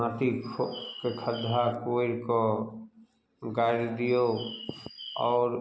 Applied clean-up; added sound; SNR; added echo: none; Bird; 15 dB; none.